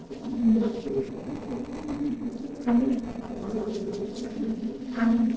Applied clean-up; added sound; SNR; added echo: neural separator model SepFormer DNS4.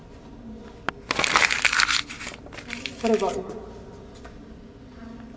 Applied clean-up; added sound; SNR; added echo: none; Crumpling, crinkling; -5 dB; reverberation time 2.3 s.